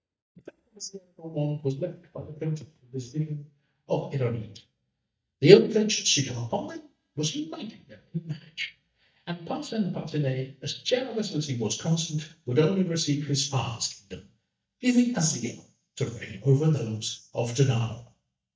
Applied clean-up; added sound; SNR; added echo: neural mask model DeepFilterNet 3.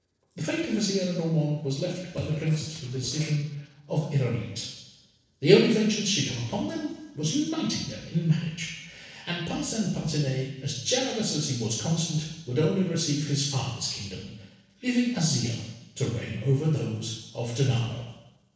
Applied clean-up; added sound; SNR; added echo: neural separator model SepFormer DNS4.